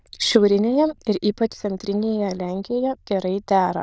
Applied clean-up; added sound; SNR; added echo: neural diffusion model UNIVERSE++.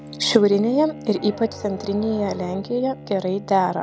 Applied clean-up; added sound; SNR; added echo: none; Musical instrument + Bowed string instrument; 15 dB; none.